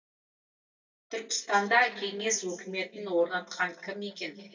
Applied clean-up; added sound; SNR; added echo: neural mask model DeepFilterNet 3.